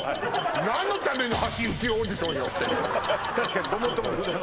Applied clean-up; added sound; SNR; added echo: none; Clock; -1 dB; none.